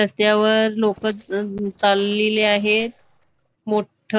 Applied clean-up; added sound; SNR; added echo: neural separator model SepFormer DNS4.